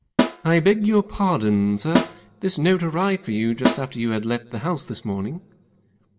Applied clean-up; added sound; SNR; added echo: none; Snare drum; 4 dB; reverberation time 0.3 s.